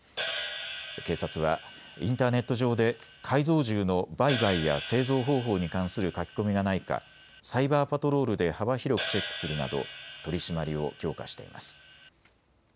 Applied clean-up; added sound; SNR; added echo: none; Hi-hat; 11 dB; none.